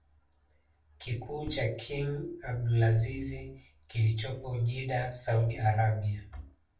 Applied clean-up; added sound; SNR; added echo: none; none; none; reverberation time 0.4 s.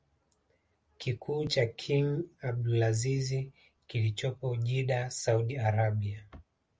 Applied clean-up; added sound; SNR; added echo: none; none; none; none.